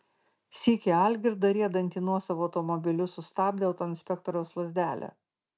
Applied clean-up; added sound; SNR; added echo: none; none; none; none.